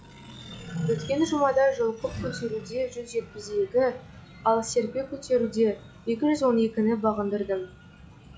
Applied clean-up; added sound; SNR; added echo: classical method log-MMSE.